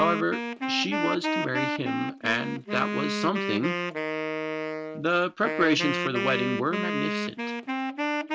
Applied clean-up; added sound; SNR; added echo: none; Wind instrument, woodwind instrument; 1 dB; none.